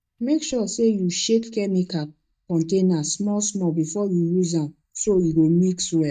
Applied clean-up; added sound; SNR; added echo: neural mask model DeepFilterNet 3.